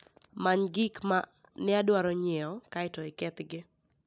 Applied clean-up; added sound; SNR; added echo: none; none; none; none.